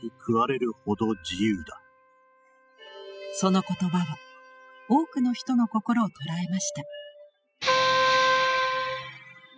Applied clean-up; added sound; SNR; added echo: classical method spectral subtraction.